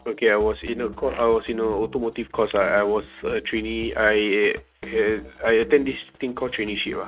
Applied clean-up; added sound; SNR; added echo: neural mask model RNNoise.